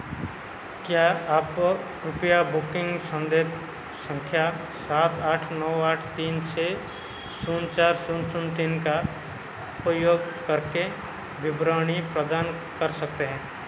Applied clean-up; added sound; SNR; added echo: none; none; none; none.